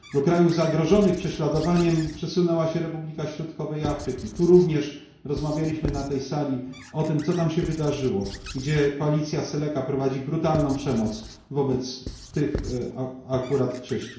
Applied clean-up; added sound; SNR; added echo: none; Squeak / Writing; 15 dB; reverberation time 0.6 s.